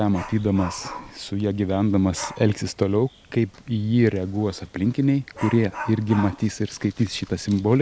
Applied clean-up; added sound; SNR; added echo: none; Dog; 17 dB; none.